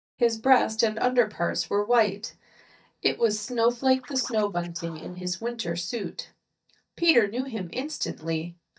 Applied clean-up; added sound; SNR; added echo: neural mask model DeepFilterNet 3.